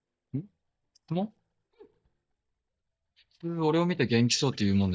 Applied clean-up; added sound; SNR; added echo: neural mask model DeepFilterNet 3.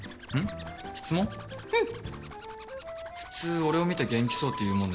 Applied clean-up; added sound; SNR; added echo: none; Zipper (clothing); 18 dB; none.